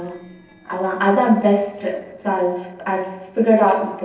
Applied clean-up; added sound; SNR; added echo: neural separator model SepFormer DNS4.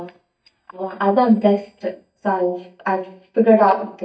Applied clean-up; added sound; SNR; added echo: neural mask model DeepFilterNet 3.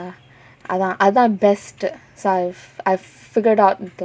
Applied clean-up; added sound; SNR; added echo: none; none; none; none.